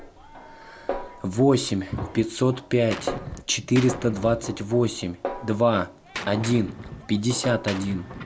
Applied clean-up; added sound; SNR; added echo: none; Snare drum + Gunshot, gunfire; 11 dB; none.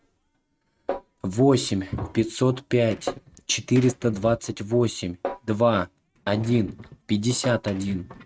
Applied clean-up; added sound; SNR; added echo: neural mask model RNNoise.